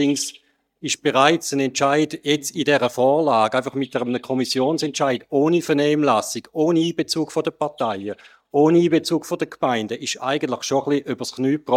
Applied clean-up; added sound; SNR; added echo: neural mask model DeepFilterNet 3.